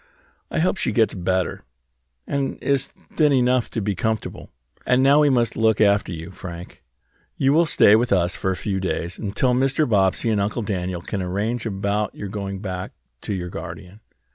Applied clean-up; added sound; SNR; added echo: none; none; none; none.